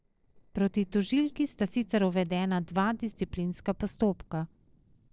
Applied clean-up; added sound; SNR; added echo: neural separator model SepFormer DNS4.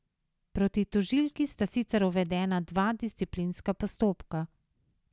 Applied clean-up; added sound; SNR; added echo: none; none; none; none.